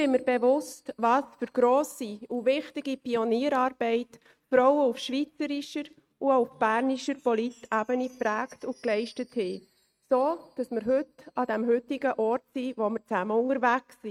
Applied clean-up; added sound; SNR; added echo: neural mask model RNNoise.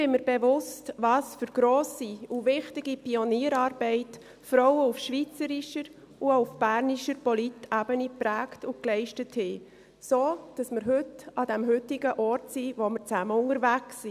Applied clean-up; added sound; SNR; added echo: none; none; none; none.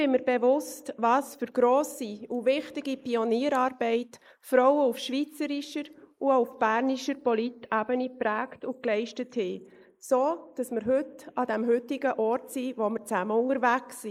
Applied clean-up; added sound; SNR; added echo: neural mask model Resemble Enhance denoiser.